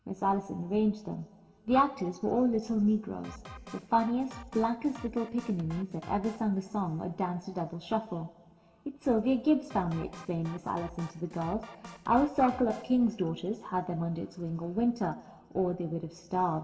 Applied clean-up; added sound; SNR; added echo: none; Drum kit; 17 dB; reverberation time 1.7 s.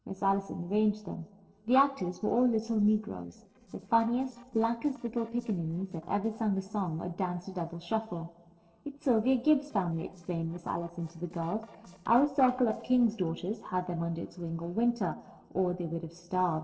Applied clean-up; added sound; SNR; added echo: neural separator model SepFormer DNS4.